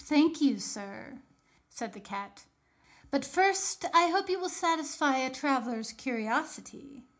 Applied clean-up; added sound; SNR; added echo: none; none; none; reverberation time 0.4 s.